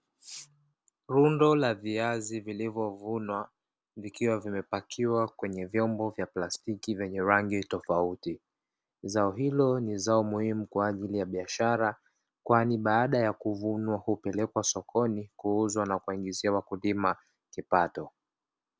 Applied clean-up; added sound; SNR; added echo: none; none; none; none.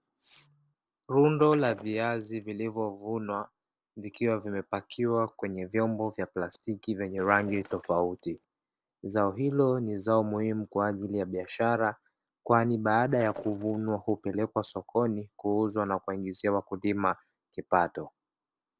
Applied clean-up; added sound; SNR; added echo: neural separator model SepFormer DNS4.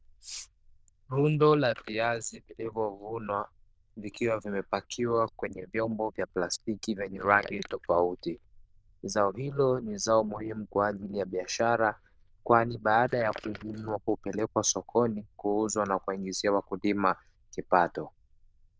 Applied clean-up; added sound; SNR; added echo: neural diffusion model UNIVERSE++.